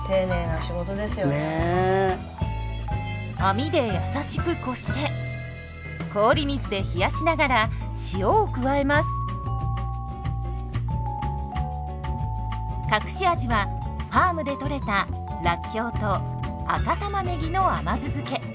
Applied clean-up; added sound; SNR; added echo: none; none; none; none.